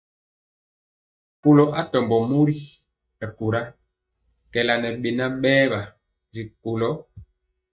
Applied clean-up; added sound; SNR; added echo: neural mask model DeepFilterNet 3.